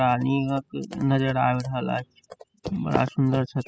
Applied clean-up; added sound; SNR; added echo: classical method spectral subtraction.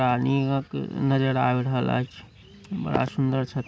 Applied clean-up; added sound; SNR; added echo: none; none; none; none.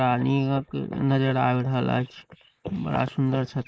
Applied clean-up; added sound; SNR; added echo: neural mask model Resemble Enhance denoiser.